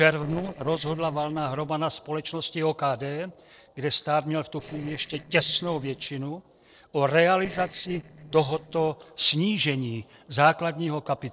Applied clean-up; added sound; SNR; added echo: neural separator model SepFormer DNS4.